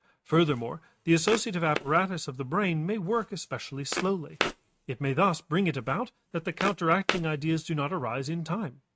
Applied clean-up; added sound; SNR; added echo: neural mask model RNNoise.